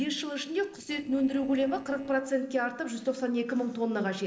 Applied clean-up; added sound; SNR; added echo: neural separator model SepFormer DNS4.